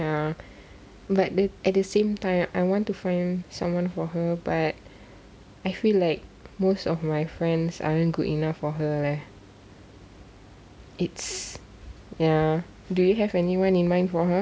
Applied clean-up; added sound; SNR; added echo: none; none; none; none.